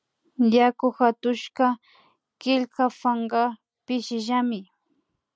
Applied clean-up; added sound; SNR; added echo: none; none; none; none.